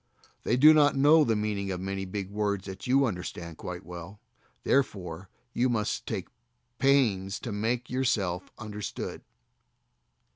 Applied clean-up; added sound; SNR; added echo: none; none; none; none.